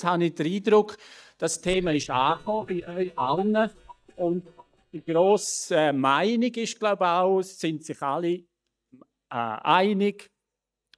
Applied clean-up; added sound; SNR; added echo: neural mask model DeepFilterNet 3.